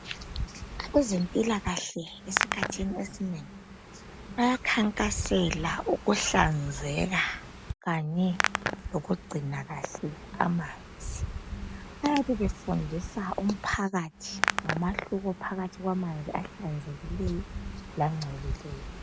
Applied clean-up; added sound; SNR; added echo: none; Hands; 6 dB; none.